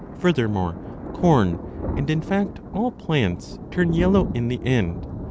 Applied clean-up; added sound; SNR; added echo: none; Thunder; 8 dB; none.